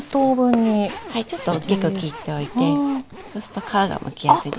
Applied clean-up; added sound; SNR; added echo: none; Fireworks + Zipper (clothing); 15 dB; none.